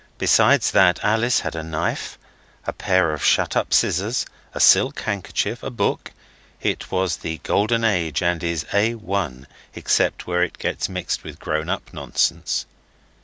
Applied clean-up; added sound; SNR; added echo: none; none; none; none.